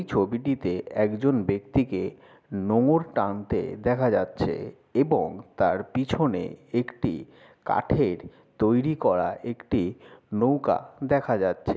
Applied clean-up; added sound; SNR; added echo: none; none; none; none.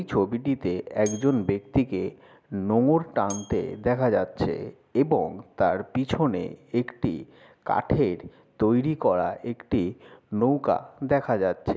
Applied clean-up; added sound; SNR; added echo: none; Bell; 20 dB; none.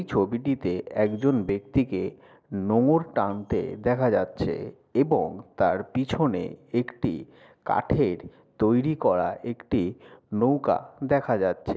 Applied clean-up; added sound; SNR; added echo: neural separator model SepFormer DNS4.